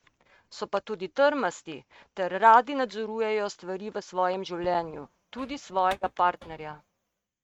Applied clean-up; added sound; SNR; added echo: neural mask model RNNoise.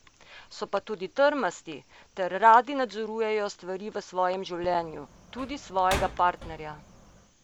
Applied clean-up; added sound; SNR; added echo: none; Slam; 12 dB; none.